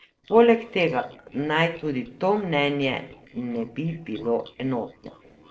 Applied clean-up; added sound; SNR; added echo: neural separator model SepFormer DNS4.